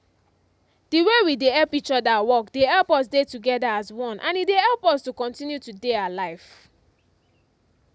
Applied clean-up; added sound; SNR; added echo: none; none; none; none.